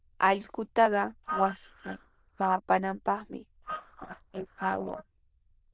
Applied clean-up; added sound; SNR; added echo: neural diffusion model UNIVERSE++.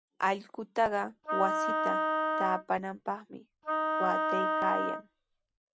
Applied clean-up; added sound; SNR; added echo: none; Wind instrument, woodwind instrument; -3 dB; none.